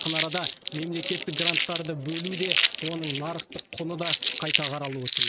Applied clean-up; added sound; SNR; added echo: neural mask model RNNoise.